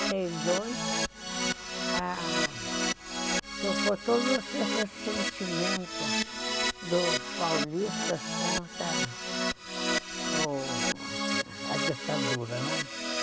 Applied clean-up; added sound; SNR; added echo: none; Keyboard (musical); -3 dB; none.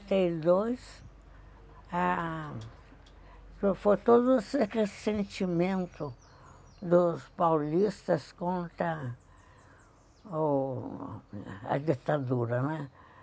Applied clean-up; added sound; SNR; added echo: none; none; none; none.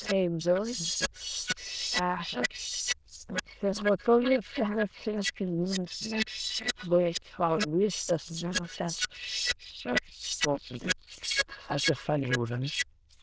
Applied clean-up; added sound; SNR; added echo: neural diffusion model UNIVERSE++.